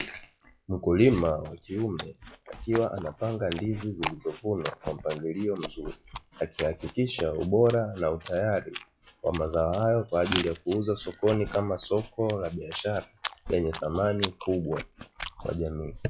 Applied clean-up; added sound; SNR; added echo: classical method log-MMSE.